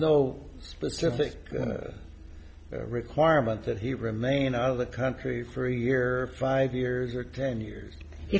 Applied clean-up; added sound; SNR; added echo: none; Clock; 18 dB; none.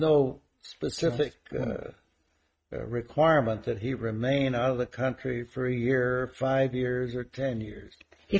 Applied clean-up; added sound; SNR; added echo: neural mask model RNNoise.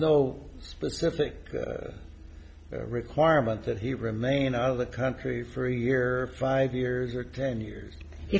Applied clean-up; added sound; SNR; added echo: none; none; none; none.